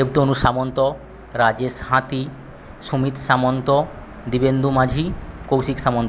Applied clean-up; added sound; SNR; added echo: none; none; none; none.